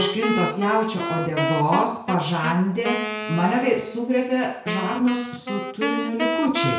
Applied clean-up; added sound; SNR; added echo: none; Wind instrument, woodwind instrument; 5 dB; reverberation time 0.5 s.